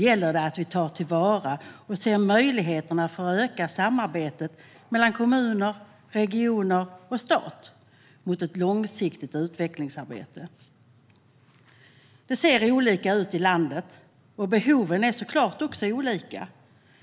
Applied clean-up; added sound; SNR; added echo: none; none; none; none.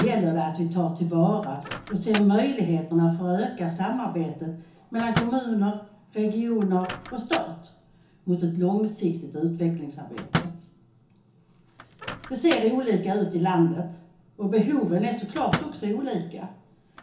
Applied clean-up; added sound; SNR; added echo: none; Microwave oven; 12 dB; reverberation time 0.7 s.